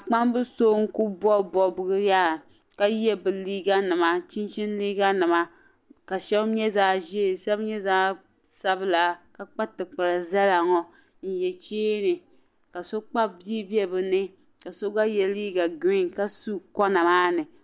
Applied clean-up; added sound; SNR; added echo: none; none; none; none.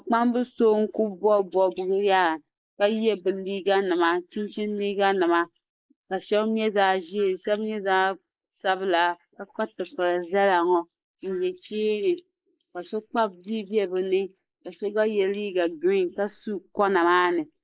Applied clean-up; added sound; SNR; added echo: neural mask model Resemble Enhance denoiser.